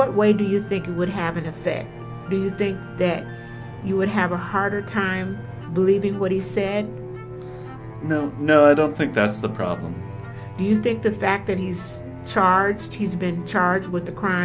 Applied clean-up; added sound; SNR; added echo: none; none; none; none.